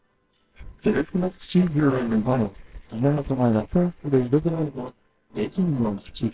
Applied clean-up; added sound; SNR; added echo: neural separator model SepFormer WHAMR!.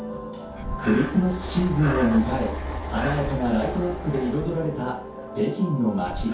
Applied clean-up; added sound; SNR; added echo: none; Breathing; 8 dB; reverberation time 0.6 s.